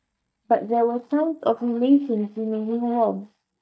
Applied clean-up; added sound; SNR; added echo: neural mask model DeepFilterNet 3.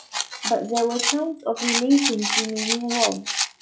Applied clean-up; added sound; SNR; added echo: classical method log-MMSE.